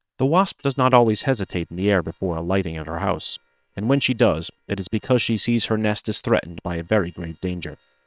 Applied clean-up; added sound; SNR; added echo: neural separator model SepFormer WHAM!.